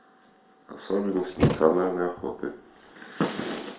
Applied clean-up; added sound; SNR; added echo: none; Thump, thud; 2 dB; reverberation time 0.4 s.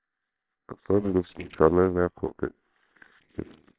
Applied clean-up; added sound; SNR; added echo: neural separator model SepFormer WHAMR!.